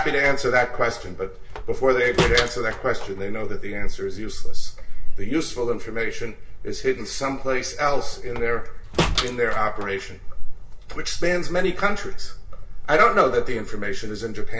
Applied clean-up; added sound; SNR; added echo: none; Slam; 10 dB; reverberation time 0.2 s.